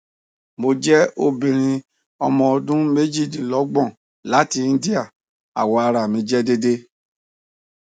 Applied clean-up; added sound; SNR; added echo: none; none; none; none.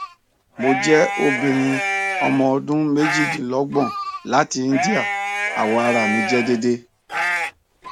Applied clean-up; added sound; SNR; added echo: none; Livestock, farm animals, working animals; 4 dB; none.